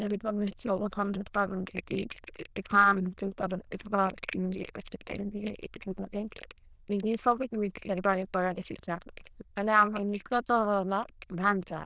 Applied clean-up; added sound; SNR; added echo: neural diffusion model UNIVERSE++.